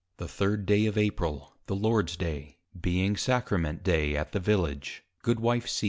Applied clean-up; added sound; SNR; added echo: none; none; none; none.